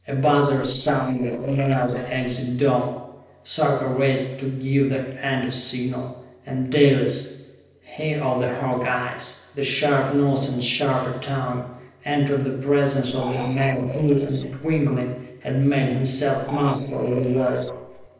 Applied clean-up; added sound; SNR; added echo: neural separator model SepFormer DNS4.